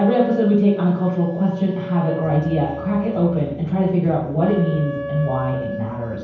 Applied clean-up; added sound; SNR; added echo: none; Wind instrument, woodwind instrument; 11 dB; reverberation time 0.9 s.